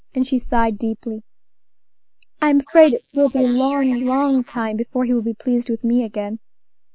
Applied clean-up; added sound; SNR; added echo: neural mask model Resemble Enhance denoiser.